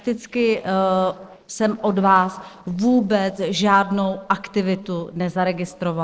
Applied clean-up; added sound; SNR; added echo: neural separator model SepFormer DNS4.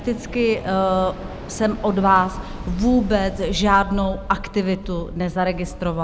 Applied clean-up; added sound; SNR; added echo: none; Waves, surf; 11 dB; none.